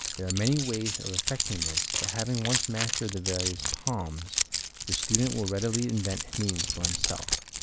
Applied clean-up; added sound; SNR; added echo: none; Keys jangling; 0 dB; none.